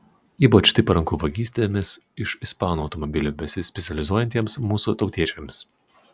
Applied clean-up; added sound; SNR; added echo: none; none; none; none.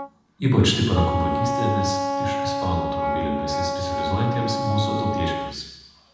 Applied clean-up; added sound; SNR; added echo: none; Wind instrument, woodwind instrument; 2 dB; reverberation time 1.0 s.